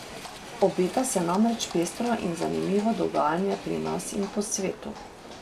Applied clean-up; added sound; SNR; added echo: none; Livestock, farm animals, working animals; 13 dB; none.